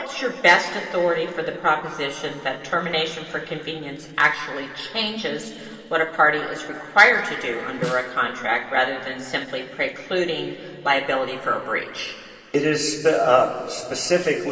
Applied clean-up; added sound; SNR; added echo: none; Snare drum; 15 dB; reverberation time 2.4 s.